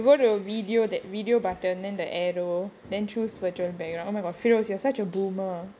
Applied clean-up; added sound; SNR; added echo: none; none; none; none.